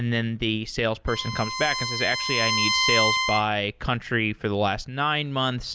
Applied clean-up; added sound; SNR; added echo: none; Bowed string instrument; 1 dB; none.